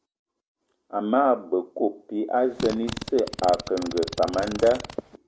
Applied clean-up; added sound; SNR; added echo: none; Fart; 10 dB; none.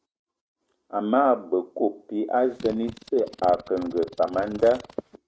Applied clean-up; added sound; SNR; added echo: neural mask model RNNoise.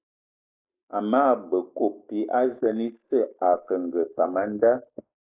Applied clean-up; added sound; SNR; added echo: neural mask model Resemble Enhance denoiser.